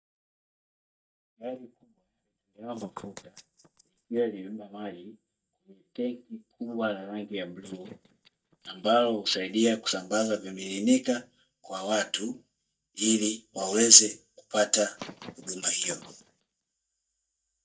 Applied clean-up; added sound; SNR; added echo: neural mask model DeepFilterNet 3.